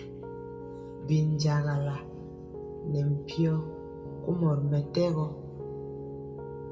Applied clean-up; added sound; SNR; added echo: none; Piano; 9 dB; reverberation time 1.3 s.